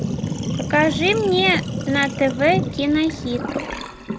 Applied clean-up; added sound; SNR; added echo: none; Sink (filling or washing); 5 dB; none.